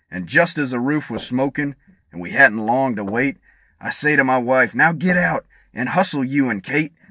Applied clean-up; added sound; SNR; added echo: neural separator model SepFormer DNS4.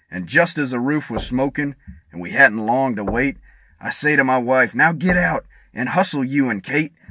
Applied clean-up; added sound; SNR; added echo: none; Knock / Wood / Percussion; 17 dB; none.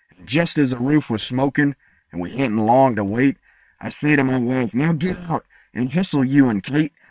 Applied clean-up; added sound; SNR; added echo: neural separator model SepFormer WHAM!.